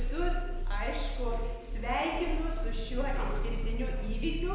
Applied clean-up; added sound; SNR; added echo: none; Growling; -4 dB; none.